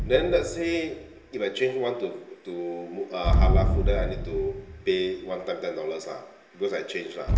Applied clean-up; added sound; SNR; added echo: none; Explosion; -1 dB; reverberation time 1.4 s.